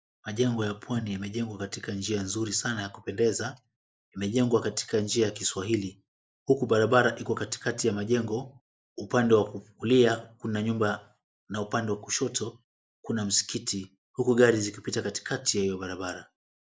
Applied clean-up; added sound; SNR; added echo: neural mask model Resemble Enhance denoiser.